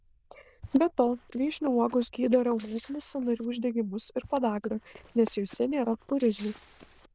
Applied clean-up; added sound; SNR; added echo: neural diffusion model UNIVERSE++.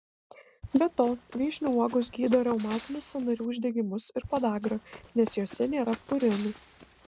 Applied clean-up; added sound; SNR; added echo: none; Run; 15 dB; none.